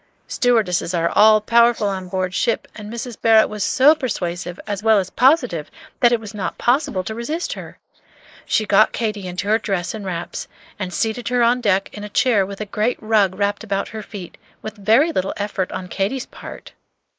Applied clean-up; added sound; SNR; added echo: neural mask model Resemble Enhance denoiser.